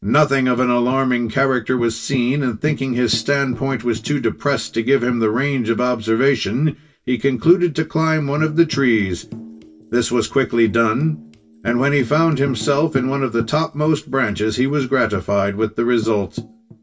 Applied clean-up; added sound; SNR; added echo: none; Tambourine; 17 dB; reverberation time 0.1 s.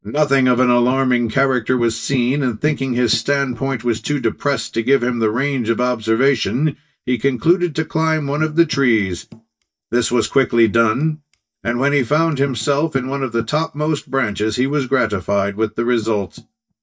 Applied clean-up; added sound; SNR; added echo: neural mask model DeepFilterNet 3.